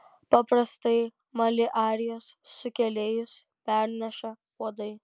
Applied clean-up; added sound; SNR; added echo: none; none; none; none.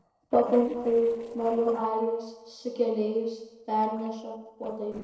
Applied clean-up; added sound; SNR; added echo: neural separator model SepFormer DNS4.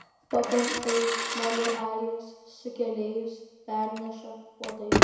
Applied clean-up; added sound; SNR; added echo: none; Telephone; -1 dB; reverberation time 1.0 s.